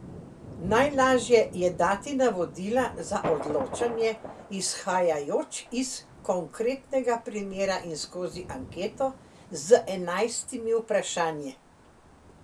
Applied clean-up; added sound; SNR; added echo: none; Thunder; 15 dB; none.